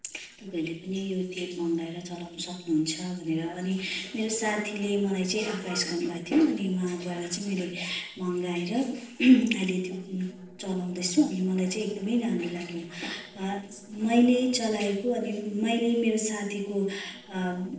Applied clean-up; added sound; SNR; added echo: neural separator model SepFormer DNS4.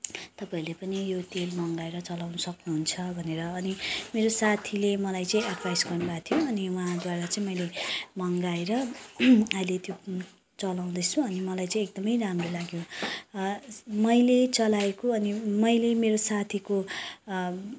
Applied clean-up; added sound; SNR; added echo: none; none; none; none.